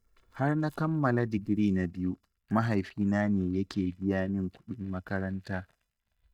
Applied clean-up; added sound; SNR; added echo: neural mask model DeepFilterNet 3.